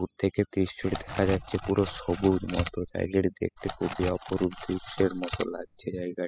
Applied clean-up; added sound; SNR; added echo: classical method spectral subtraction.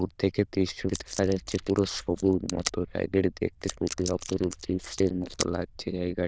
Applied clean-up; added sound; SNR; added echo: neural diffusion model UNIVERSE++.